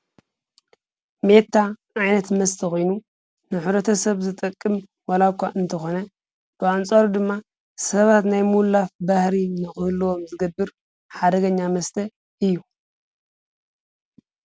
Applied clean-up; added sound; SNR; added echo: none; none; none; none.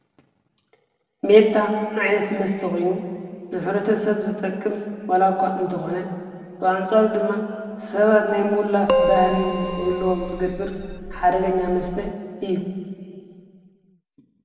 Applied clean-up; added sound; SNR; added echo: none; Keyboard (musical); 4 dB; reverberation time 2.0 s.